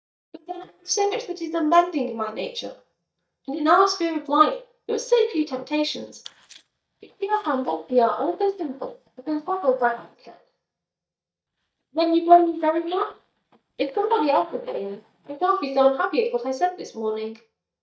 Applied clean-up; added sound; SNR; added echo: neural mask model DeepFilterNet 3.